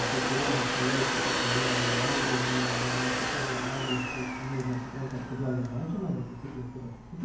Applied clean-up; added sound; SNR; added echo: none; Domestic sounds, home sounds; -1 dB; reverberation time 0.9 s.